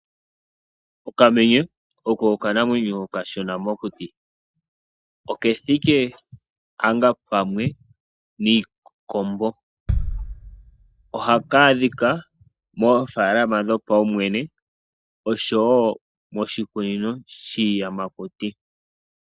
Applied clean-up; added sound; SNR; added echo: neural mask model DeepFilterNet 3.